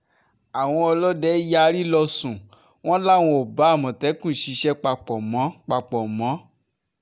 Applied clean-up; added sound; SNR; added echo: none; none; none; none.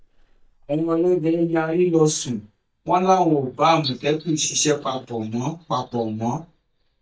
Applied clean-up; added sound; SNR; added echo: neural mask model DeepFilterNet 3.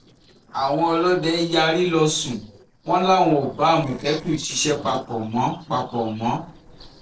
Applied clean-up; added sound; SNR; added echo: neural separator model SepFormer DNS4.